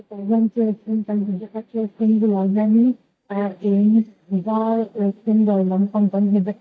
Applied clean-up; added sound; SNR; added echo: neural mask model DeepFilterNet 3.